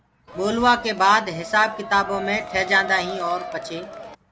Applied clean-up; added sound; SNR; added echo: none; Crowd; 11 dB; none.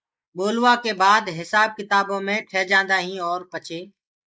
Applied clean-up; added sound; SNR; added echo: neural mask model Resemble Enhance denoiser.